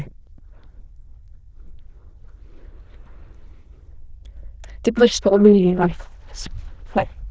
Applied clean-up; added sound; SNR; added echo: neural diffusion model UNIVERSE++.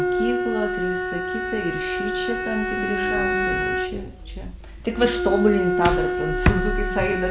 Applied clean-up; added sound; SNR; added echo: none; Bowed string instrument; 0 dB; none.